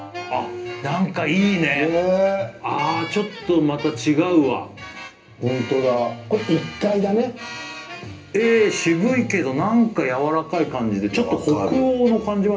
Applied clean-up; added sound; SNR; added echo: none; none; none; reverberation time 0.3 s.